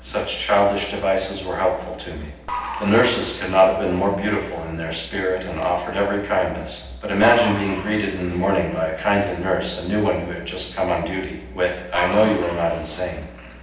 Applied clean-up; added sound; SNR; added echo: none; Applause / Crowd; 15 dB; reverberation time 0.9 s.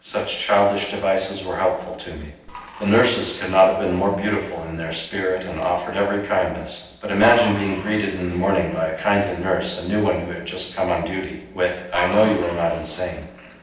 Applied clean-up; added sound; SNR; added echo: neural separator model SepFormer DNS4.